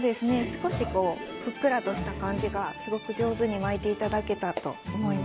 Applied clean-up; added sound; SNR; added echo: none; Train; 12 dB; none.